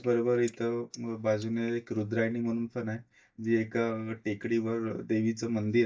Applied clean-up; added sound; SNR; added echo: neural mask model DeepFilterNet 3.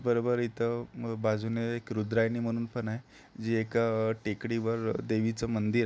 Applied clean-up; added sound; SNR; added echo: none; none; none; none.